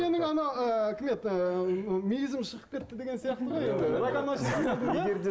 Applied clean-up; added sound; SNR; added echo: none; none; none; none.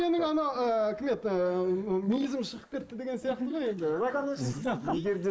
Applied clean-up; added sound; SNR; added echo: neural mask model Resemble Enhance denoiser.